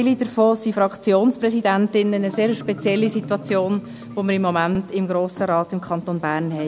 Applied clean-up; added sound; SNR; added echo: none; Marimba, xylophone; 18 dB; none.